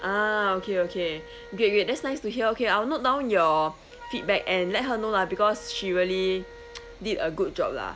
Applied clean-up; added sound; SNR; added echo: none; Wind instrument, woodwind instrument; 20 dB; none.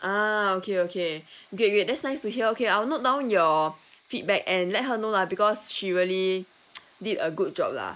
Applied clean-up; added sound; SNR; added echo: neural mask model Resemble Enhance denoiser.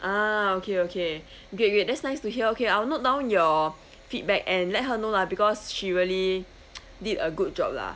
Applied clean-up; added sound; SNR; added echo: none; none; none; none.